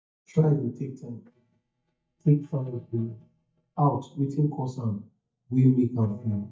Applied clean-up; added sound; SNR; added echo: neural mask model DeepFilterNet 3.